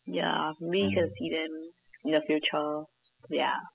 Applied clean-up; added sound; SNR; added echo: classical method spectral subtraction.